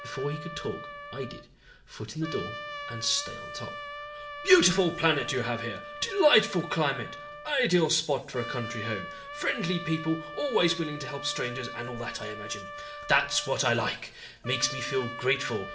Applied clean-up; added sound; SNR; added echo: none; Trumpet; 11 dB; reverberation time 0.5 s.